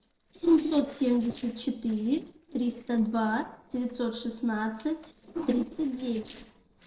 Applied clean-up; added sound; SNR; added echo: neural separator model SepFormer DNS4.